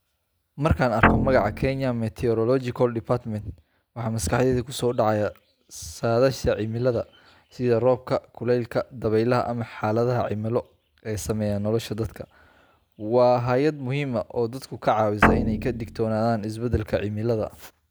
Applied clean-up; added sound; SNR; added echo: none; Guitar; -1 dB; none.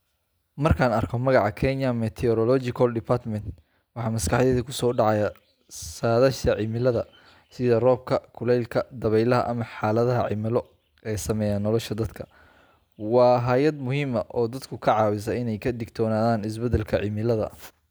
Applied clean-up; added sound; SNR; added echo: none; none; none; none.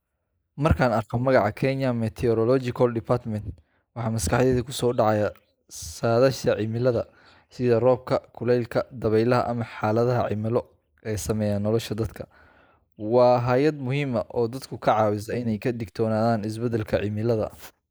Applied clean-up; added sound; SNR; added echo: neural mask model Resemble Enhance denoiser.